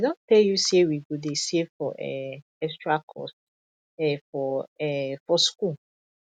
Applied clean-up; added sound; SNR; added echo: none; none; none; none.